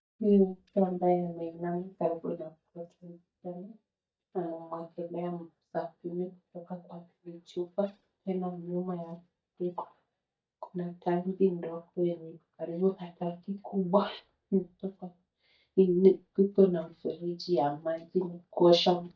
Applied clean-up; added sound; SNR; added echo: neural mask model DeepFilterNet 3.